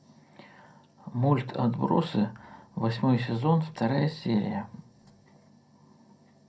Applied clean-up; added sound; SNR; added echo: none; none; none; reverberation time 0.2 s.